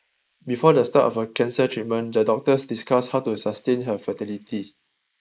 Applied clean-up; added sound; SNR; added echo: neural mask model Resemble Enhance denoiser.